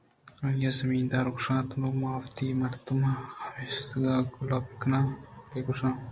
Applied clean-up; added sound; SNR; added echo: none; none; none; none.